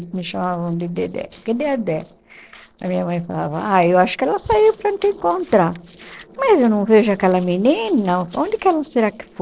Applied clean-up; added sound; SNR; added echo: neural separator model SepFormer DNS4.